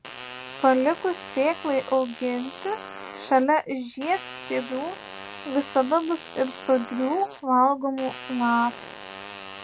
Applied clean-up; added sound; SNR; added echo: none; Fart; 14 dB; none.